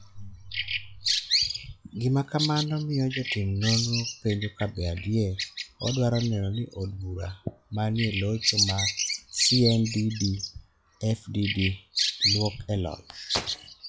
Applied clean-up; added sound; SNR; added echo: classical method log-MMSE.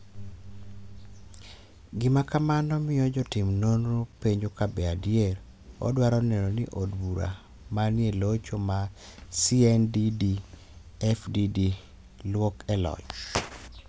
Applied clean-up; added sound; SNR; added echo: none; none; none; none.